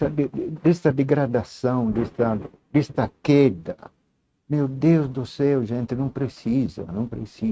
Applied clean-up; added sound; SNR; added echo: neural mask model RNNoise.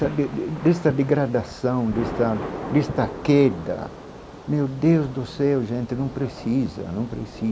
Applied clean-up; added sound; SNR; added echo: none; Thunder / Rain; 13 dB; none.